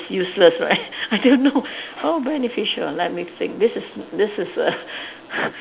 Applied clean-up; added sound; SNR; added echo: none; none; none; none.